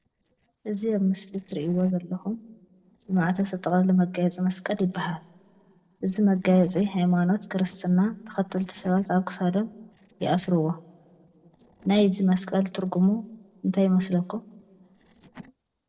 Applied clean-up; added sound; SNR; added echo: neural separator model SepFormer DNS4.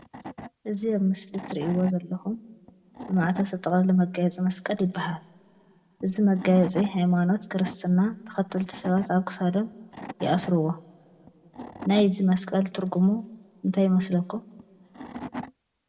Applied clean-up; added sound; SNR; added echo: none; Wood / Tools; 18 dB; reverberation time 1.4 s.